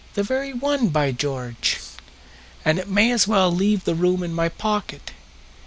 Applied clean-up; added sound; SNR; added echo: none; none; none; none.